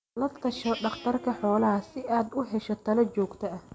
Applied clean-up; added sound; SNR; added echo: none; Livestock, farm animals, working animals; 17 dB; none.